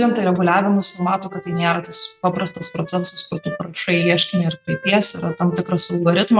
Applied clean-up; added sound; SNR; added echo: neural mask model RNNoise.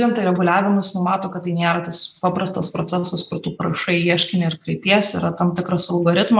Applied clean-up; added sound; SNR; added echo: neural mask model Resemble Enhance denoiser.